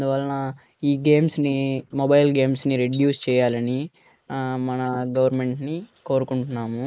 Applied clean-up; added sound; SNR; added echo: neural mask model Resemble Enhance denoiser.